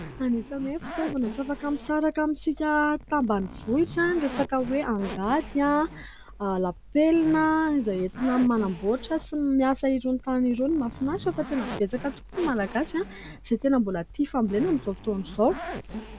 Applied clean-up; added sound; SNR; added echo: none; Zipper (clothing); 14 dB; none.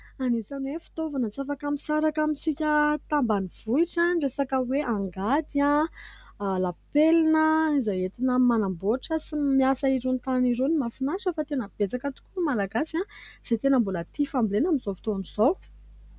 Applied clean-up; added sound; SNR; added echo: none; none; none; none.